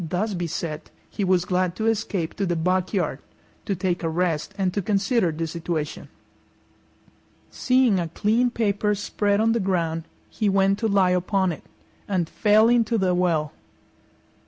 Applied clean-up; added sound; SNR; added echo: none; none; none; none.